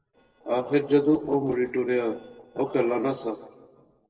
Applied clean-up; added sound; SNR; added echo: neural separator model SepFormer DNS4.